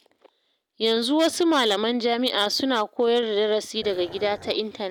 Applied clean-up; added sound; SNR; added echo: none; Dog; 19 dB; none.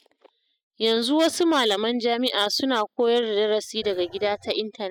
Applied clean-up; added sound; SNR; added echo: classical method spectral subtraction.